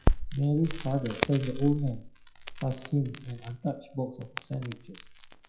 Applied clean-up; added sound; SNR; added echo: classical method WPE with log-MMSE.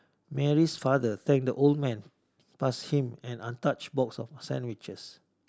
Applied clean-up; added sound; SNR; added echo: none; none; none; none.